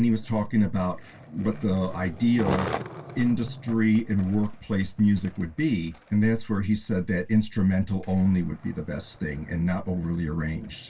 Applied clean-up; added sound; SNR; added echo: none; Skateboard; 15 dB; reverberation time 0.1 s.